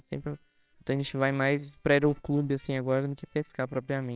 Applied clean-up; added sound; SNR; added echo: neural separator model SepFormer WHAMR!.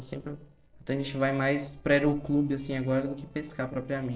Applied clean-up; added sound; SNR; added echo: neural separator model SepFormer DNS4.